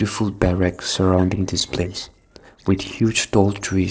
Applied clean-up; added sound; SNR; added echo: neural separator model SepFormer DNS4.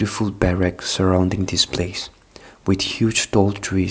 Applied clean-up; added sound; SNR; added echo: none; none; none; none.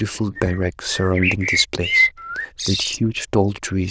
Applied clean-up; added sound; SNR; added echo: neural diffusion model UNIVERSE++.